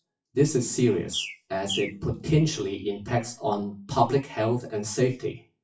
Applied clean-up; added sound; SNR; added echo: classical method WPE with log-MMSE.